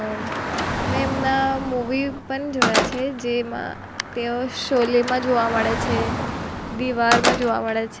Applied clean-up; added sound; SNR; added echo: none; Traffic noise, roadway noise / Car + Slam; 2 dB; none.